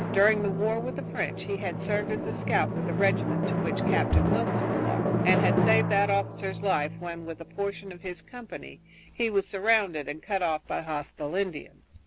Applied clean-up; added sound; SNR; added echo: none; Drum; 1 dB; none.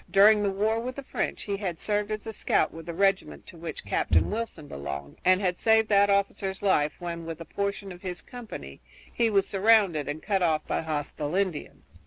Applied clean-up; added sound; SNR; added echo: none; none; none; none.